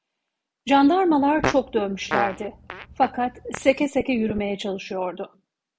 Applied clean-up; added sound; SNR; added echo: none; Fart; 9 dB; none.